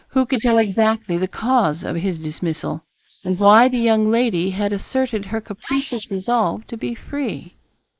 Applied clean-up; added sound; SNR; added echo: neural mask model Resemble Enhance denoiser.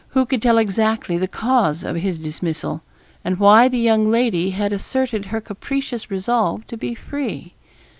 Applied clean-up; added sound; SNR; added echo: none; none; none; none.